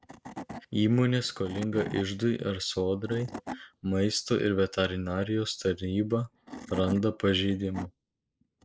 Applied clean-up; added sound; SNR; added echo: neural mask model Resemble Enhance denoiser.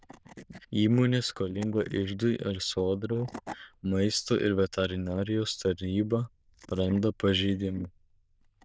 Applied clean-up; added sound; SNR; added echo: neural diffusion model UNIVERSE++.